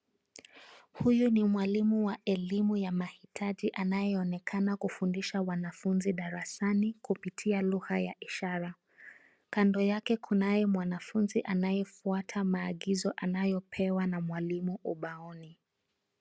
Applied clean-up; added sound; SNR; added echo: none; none; none; none.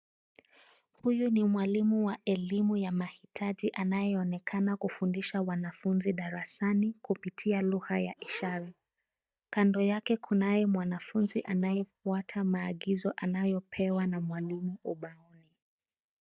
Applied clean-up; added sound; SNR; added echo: neural mask model DeepFilterNet 3.